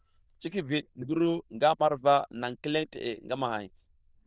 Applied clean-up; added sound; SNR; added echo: neural diffusion model UNIVERSE++.